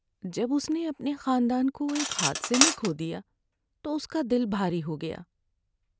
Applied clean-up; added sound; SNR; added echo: none; Cutlery, silverware; 2 dB; none.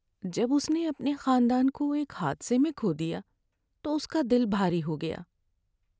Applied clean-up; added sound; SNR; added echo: none; none; none; none.